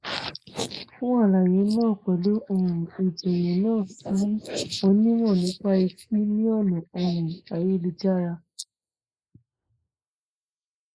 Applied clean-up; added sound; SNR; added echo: neural mask model Resemble Enhance denoiser.